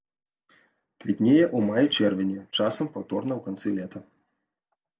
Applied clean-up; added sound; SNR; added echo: none; none; none; none.